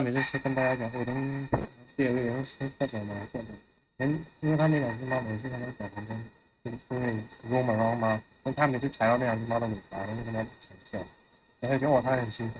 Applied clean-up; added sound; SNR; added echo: neural mask model RNNoise.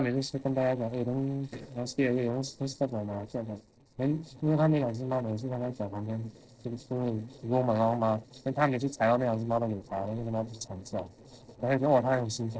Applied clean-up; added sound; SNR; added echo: neural separator model SepFormer DNS4.